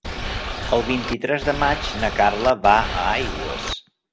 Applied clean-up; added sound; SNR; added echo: none; Boat, Water vehicle; 6 dB; none.